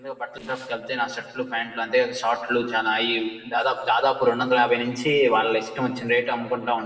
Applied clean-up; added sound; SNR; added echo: neural separator model SepFormer DNS4.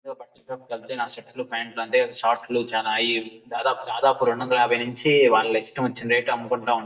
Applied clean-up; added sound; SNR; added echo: neural mask model DeepFilterNet 3.